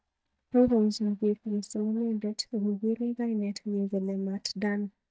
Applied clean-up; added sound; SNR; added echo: neural mask model DeepFilterNet 3.